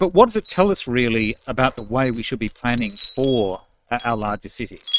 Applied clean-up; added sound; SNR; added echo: neural mask model RNNoise.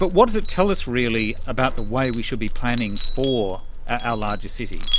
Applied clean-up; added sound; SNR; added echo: none; Glass; 2 dB; none.